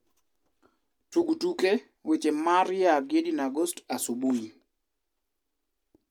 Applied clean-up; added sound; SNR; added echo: none; none; none; none.